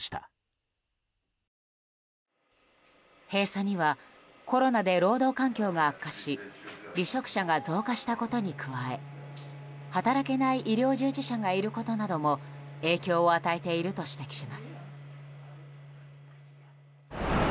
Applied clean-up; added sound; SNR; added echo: none; none; none; none.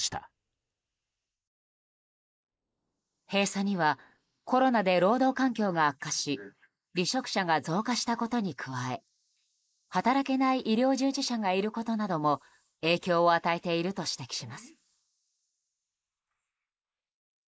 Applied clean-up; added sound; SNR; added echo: neural mask model Resemble Enhance denoiser.